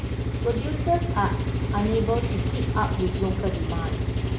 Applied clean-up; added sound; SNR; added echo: none; Engine; -3 dB; none.